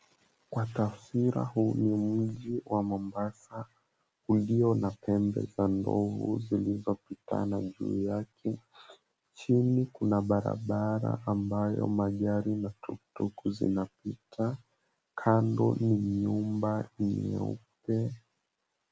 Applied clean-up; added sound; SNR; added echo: none; none; none; none.